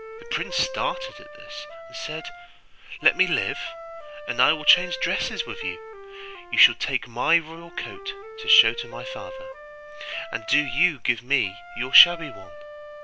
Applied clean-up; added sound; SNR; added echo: none; Wind instrument, woodwind instrument; 13 dB; none.